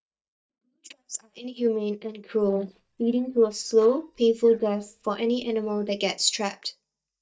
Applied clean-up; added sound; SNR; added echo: neural mask model DeepFilterNet 3.